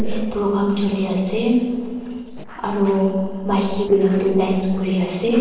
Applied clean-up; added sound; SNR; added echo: neural separator model SepFormer DNS4.